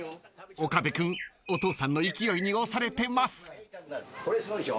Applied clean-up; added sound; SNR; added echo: none; Bird; 12 dB; none.